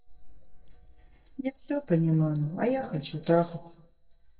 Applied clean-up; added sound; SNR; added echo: neural mask model DeepFilterNet 3.